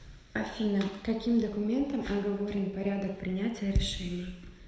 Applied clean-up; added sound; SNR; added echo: none; none; none; reverberation time 1.0 s.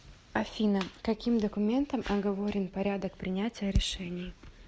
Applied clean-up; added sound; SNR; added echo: none; none; none; none.